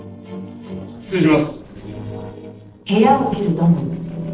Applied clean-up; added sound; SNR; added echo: neural separator model SepFormer DNS4.